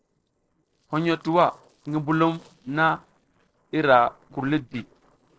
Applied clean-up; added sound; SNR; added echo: neural separator model SepFormer DNS4.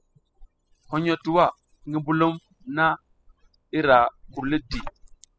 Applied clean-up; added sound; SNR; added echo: classical method spectral subtraction.